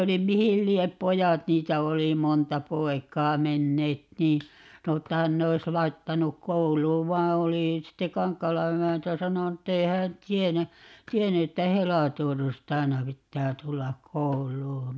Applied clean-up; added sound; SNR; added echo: none; none; none; none.